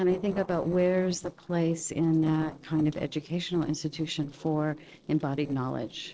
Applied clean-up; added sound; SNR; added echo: neural separator model SepFormer DNS4.